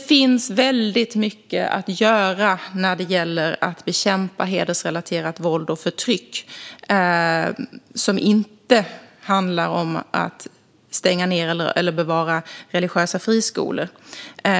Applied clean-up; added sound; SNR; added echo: none; none; none; none.